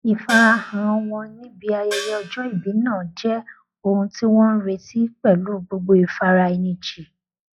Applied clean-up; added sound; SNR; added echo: classical method log-MMSE.